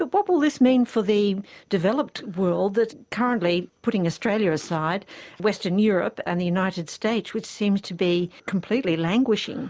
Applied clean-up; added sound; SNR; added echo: none; none; none; none.